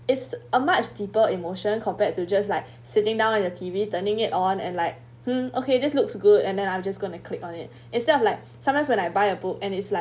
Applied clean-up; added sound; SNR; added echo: none; none; none; none.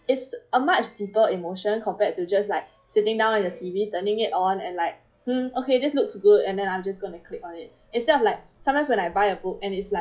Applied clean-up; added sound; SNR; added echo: classical method log-MMSE.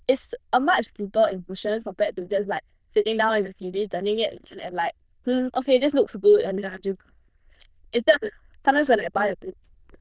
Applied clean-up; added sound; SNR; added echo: neural diffusion model UNIVERSE++.